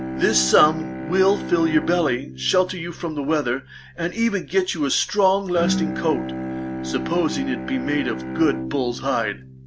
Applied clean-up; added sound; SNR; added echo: none; Bowed string instrument; 8 dB; none.